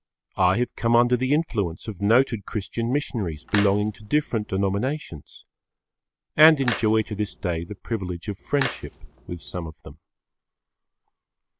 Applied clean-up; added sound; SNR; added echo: none; Splash, splatter; 10 dB; none.